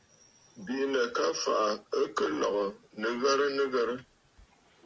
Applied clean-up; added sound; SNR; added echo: none; none; none; none.